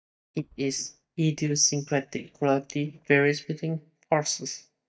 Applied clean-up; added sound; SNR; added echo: neural mask model DeepFilterNet 3.